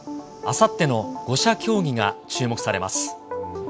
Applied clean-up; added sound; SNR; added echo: none; none; none; none.